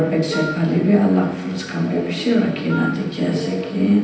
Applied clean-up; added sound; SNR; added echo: none; Wind instrument, woodwind instrument; 13 dB; reverberation time 0.9 s.